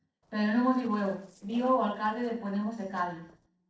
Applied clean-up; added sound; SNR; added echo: neural separator model SepFormer DNS4.